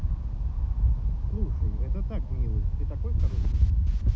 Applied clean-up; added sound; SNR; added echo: none; none; none; none.